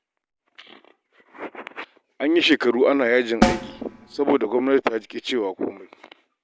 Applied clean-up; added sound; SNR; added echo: none; Snare drum; 3 dB; none.